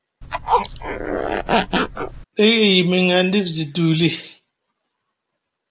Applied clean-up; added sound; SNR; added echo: none; Zipper (clothing); 1 dB; none.